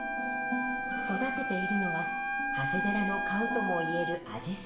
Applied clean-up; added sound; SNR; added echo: none; Wind instrument, woodwind instrument; -1 dB; reverberation time 0.7 s.